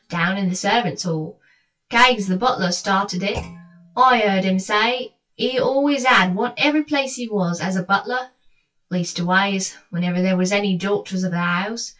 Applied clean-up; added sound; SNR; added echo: classical method WPE with log-MMSE.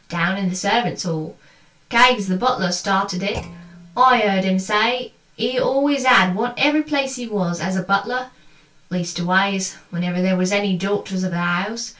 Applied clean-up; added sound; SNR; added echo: none; Thump, thud; 19 dB; reverberation time 0.2 s.